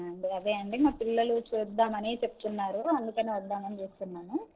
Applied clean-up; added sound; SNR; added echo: neural separator model SepFormer DNS4.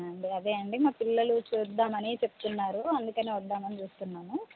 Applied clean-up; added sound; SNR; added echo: none; none; none; none.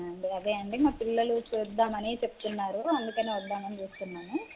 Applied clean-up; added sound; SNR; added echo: none; Bird; 18 dB; reverberation time 0.4 s.